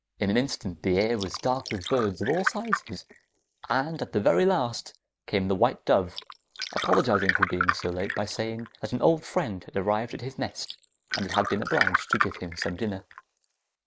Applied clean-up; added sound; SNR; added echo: neural mask model Resemble Enhance denoiser.